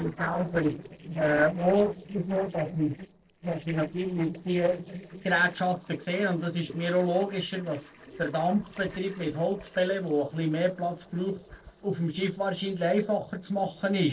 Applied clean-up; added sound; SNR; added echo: neural separator model SepFormer DNS4.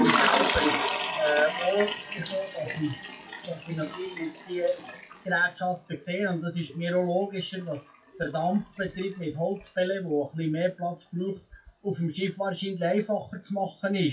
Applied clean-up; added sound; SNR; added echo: classical method WPE with log-MMSE.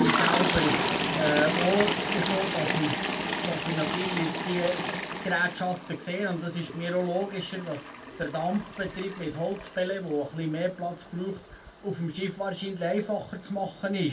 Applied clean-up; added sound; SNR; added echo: none; Toilet flush; 2 dB; reverberation time 0.2 s.